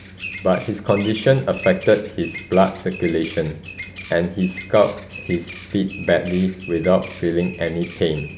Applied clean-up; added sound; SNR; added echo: none; Bird vocalization, bird call, bird song; 16 dB; none.